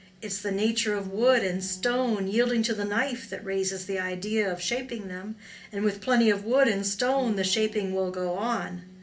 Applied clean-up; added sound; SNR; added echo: none; Bass guitar; 20 dB; reverberation time 0.3 s.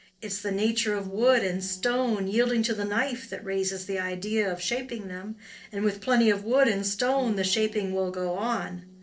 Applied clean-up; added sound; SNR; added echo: neural separator model SepFormer DNS4.